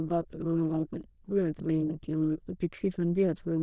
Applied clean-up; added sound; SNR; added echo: neural diffusion model UNIVERSE++.